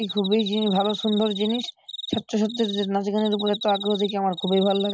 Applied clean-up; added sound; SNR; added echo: none; Cricket; 11 dB; none.